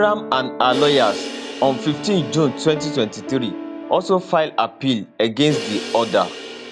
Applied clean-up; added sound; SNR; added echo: none; Piano + Crash cymbal; 9 dB; none.